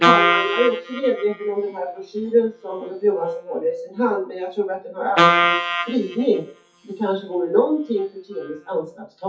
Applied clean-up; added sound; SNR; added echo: classical method WPE with log-MMSE.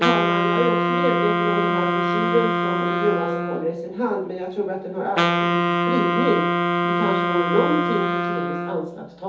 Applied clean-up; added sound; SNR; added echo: none; Wind instrument, woodwind instrument; -4 dB; reverberation time 0.5 s.